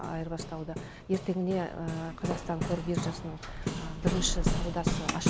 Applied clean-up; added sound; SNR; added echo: none; Hammer; -1 dB; none.